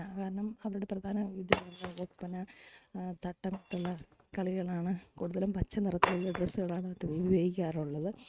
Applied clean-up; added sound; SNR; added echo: neural mask model RNNoise.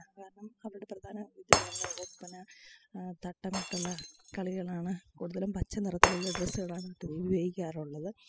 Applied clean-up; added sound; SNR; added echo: classical method spectral subtraction.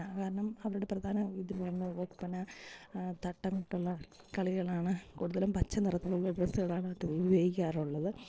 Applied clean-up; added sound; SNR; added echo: neural separator model SepFormer DNS4.